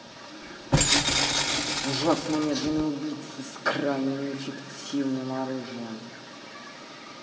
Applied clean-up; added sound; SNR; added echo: none; Tools; -4 dB; reverberation time 2.2 s.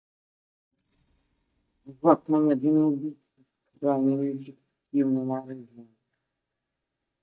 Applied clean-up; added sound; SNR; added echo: neural mask model DeepFilterNet 3.